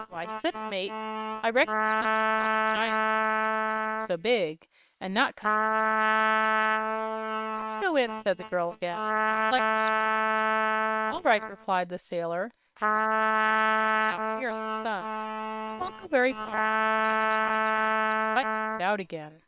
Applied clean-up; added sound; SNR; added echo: neural separator model SepFormer WHAM!.